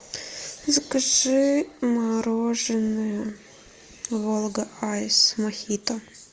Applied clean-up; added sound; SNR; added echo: none; none; none; none.